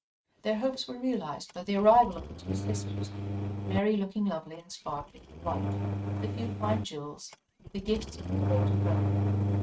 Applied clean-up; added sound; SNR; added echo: neural mask model RNNoise.